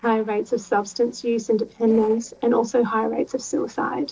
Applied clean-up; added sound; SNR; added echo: neural separator model SepFormer DNS4.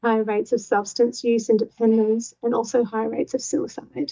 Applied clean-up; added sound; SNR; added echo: neural mask model DeepFilterNet 3.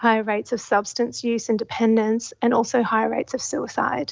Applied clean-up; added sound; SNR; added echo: none; none; none; none.